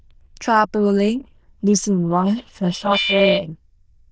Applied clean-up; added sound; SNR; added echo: neural diffusion model UNIVERSE++.